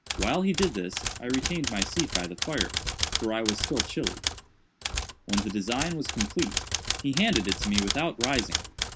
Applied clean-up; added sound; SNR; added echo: none; Typewriter; 2 dB; none.